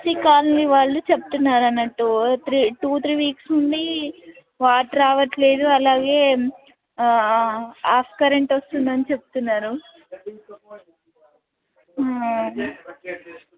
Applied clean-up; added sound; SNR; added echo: none; none; none; none.